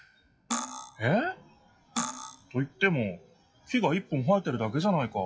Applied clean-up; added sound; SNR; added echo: classical method WPE with log-MMSE.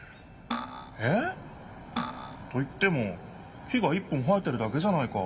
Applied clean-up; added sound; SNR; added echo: none; Cutlery, silverware; 5 dB; reverberation time 0.9 s.